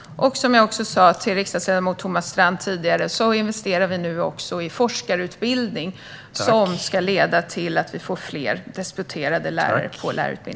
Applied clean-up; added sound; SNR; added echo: none; none; none; none.